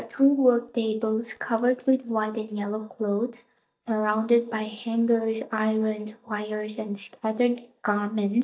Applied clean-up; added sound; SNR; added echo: neural mask model DeepFilterNet 3.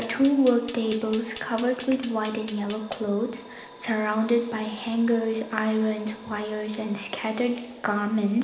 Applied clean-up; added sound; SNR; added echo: none; Fire; 15 dB; reverberation time 1.0 s.